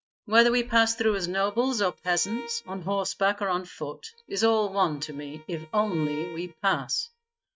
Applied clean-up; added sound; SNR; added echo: neural mask model RNNoise.